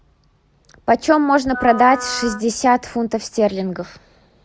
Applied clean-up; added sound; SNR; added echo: none; Wind instrument, woodwind instrument; 12 dB; none.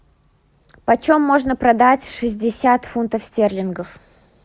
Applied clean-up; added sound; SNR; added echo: none; none; none; none.